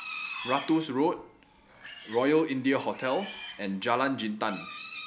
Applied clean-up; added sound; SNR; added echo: none; Livestock, farm animals, working animals; 13 dB; none.